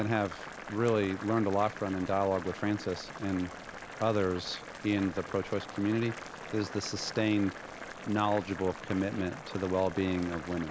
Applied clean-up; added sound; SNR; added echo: none; Boiling; 12 dB; none.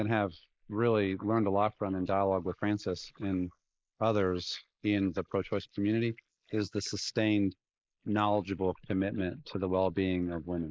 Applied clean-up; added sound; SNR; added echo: neural mask model Resemble Enhance denoiser.